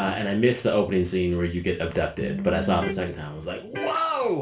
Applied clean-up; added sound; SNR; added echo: none; Electric guitar; 8 dB; reverberation time 0.3 s.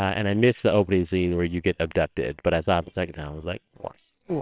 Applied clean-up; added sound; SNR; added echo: neural separator model SepFormer WHAMR!.